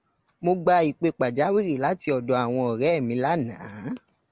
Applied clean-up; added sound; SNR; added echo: none; none; none; none.